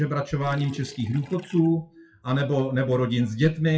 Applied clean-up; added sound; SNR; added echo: classical method WPE with log-MMSE.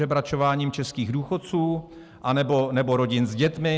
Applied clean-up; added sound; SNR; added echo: none; none; none; none.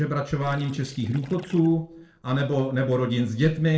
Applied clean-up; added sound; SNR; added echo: neural separator model SepFormer DNS4.